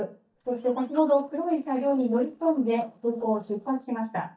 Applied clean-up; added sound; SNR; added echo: neural mask model DeepFilterNet 3.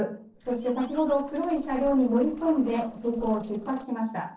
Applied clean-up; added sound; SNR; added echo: neural separator model SepFormer DNS4.